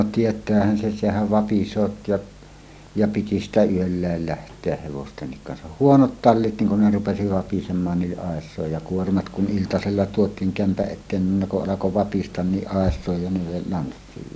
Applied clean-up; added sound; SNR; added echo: none; none; none; none.